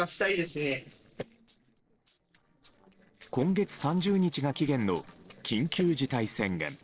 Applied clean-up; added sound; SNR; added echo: neural separator model SepFormer DNS4.